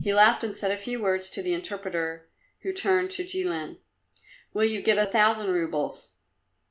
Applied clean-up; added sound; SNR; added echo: none; none; none; none.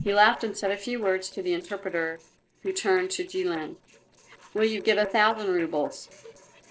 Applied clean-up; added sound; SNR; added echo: neural separator model SepFormer DNS4.